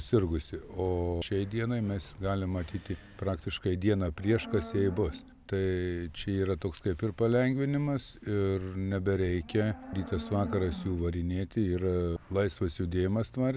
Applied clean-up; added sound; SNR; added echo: none; none; none; none.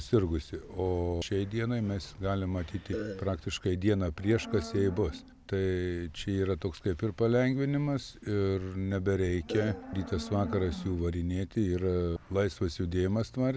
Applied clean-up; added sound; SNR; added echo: none; Burping, eructation; 8 dB; none.